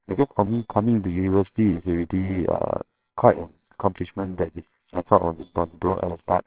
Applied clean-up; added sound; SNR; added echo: neural separator model SepFormer WHAMR!.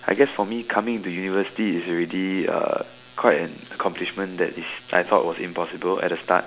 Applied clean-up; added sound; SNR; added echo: none; none; none; none.